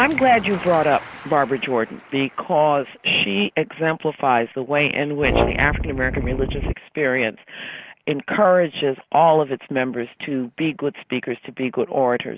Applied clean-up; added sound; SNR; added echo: none; Brass instrument + Wind; 2 dB; none.